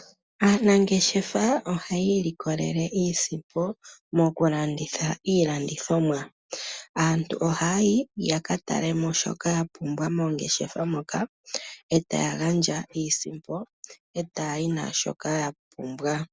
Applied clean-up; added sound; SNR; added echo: none; none; none; none.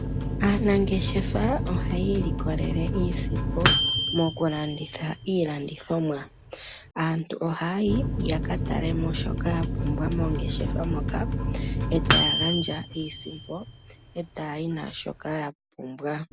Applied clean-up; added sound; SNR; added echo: none; Microwave oven; 0 dB; none.